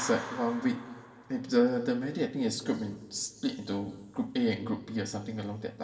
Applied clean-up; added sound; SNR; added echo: none; Clapping; 17 dB; reverberation time 2.7 s.